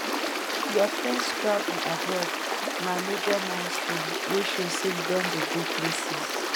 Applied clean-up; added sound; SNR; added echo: none; Stream; -2 dB; none.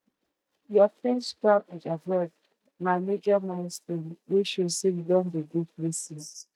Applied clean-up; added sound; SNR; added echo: neural mask model DeepFilterNet 3.